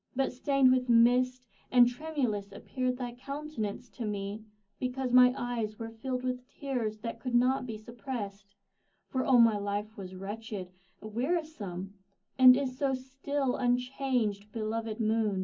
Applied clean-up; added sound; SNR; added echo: none; none; none; reverberation time 0.3 s.